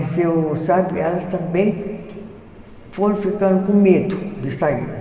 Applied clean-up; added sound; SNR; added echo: none; none; none; reverberation time 2.2 s.